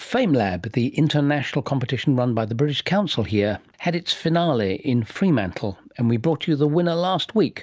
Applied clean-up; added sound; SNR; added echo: none; none; none; none.